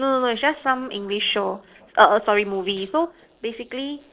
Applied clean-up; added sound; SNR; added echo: neural separator model SepFormer DNS4.